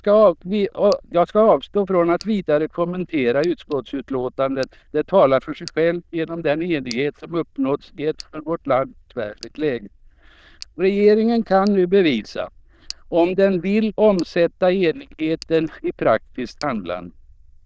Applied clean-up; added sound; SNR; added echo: neural diffusion model UNIVERSE++.